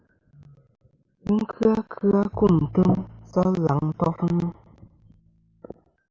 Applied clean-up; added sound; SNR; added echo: none; Bowed string instrument; 19 dB; none.